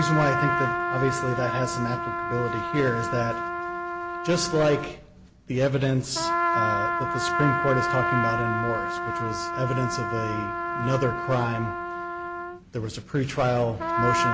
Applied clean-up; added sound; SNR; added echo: none; Trumpet; 1 dB; none.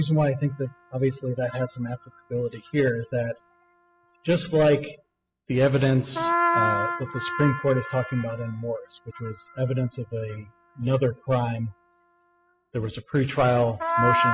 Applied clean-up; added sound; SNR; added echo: classical method spectral subtraction.